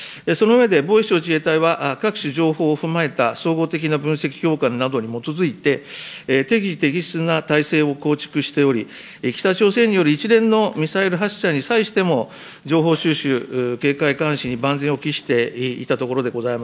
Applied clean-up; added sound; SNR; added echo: none; none; none; none.